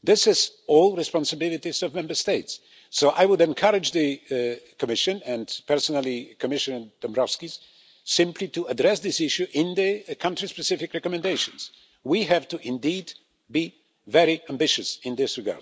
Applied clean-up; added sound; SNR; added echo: none; none; none; none.